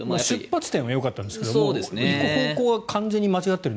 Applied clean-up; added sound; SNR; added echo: none; none; none; none.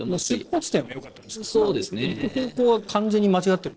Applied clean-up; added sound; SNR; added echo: neural separator model SepFormer DNS4.